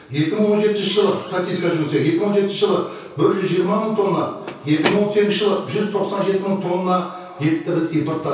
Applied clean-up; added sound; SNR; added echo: none; Squeak / Slam / Wood; 17 dB; reverberation time 0.6 s.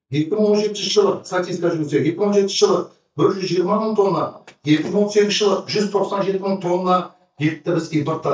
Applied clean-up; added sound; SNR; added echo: neural mask model DeepFilterNet 3.